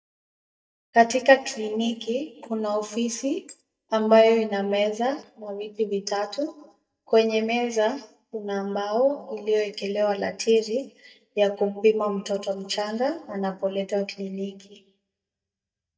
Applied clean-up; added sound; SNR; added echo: neural mask model DeepFilterNet 3.